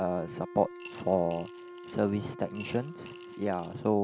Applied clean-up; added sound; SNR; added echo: none; Coin (dropping) / Glass + Wind instrument, woodwind instrument; 13 dB; none.